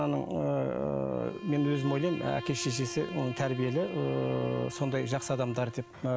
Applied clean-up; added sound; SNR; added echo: none; Bowed string instrument; 13 dB; none.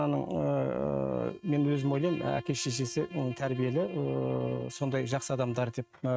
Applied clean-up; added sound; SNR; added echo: neural mask model RNNoise.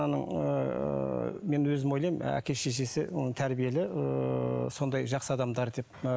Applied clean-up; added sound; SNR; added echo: none; none; none; none.